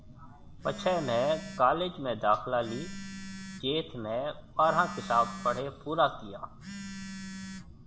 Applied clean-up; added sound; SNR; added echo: none; Telephone; 12 dB; none.